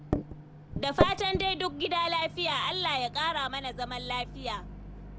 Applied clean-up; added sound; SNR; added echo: none; Microwave oven; 4 dB; none.